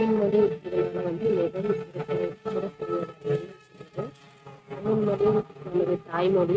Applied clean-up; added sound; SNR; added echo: neural mask model RNNoise.